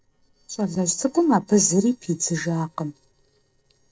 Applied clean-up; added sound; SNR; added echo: neural separator model SepFormer DNS4.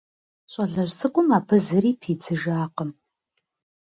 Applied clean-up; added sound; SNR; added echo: none; none; none; none.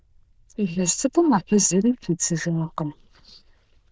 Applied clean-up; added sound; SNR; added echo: neural diffusion model UNIVERSE++.